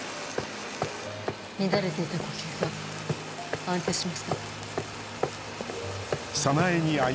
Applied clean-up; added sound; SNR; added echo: none; Fire + Hammer; 4 dB; none.